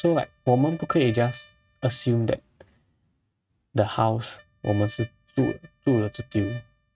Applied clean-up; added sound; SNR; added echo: neural mask model RNNoise.